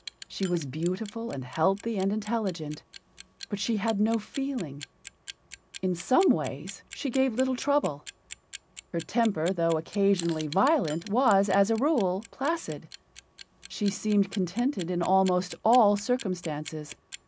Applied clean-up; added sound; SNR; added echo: none; Clock; 19 dB; none.